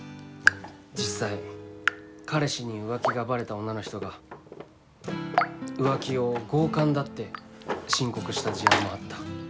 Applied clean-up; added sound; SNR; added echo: none; Drawer open or close + Raindrop / Drip; 2 dB; none.